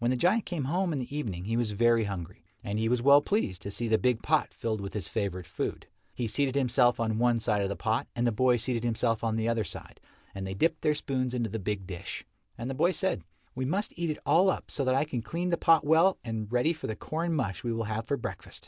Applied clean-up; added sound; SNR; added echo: none; none; none; none.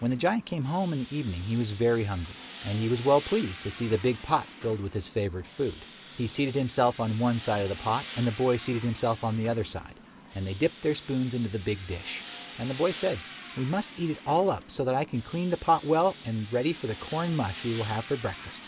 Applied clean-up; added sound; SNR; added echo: none; Tools; 16 dB; none.